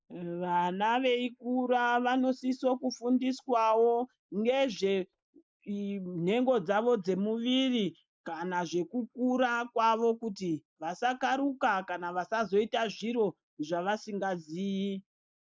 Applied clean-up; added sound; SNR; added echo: neural mask model Resemble Enhance denoiser.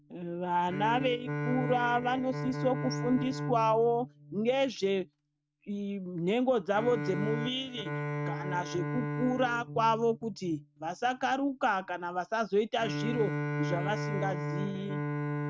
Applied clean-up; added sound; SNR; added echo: neural mask model RNNoise.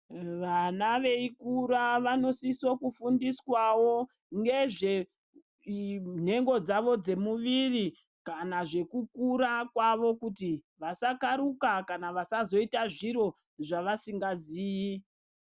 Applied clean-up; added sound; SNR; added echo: none; none; none; none.